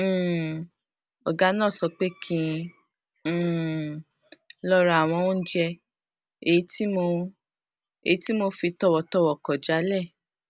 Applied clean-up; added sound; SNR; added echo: none; none; none; none.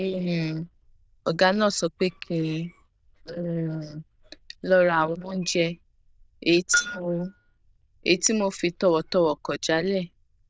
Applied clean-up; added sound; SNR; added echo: neural diffusion model UNIVERSE++.